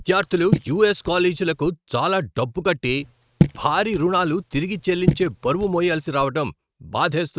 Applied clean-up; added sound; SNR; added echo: neural mask model RNNoise.